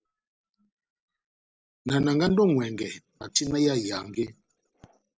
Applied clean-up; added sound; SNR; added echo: neural separator model SepFormer DNS4.